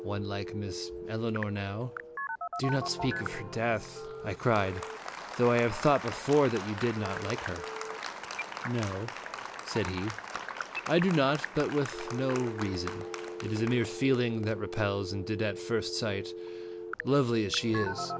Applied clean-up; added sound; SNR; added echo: none; Telephone + Applause; 8 dB; none.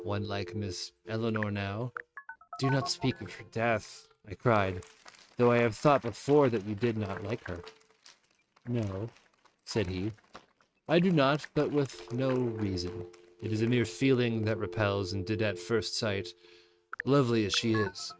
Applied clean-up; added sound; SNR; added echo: neural mask model RNNoise.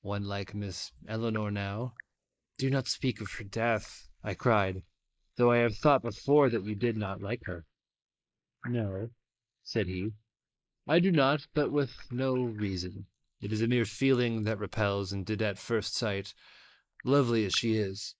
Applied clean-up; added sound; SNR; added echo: neural mask model Resemble Enhance denoiser.